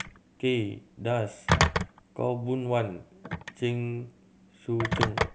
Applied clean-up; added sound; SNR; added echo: none; Telephone; 1 dB; none.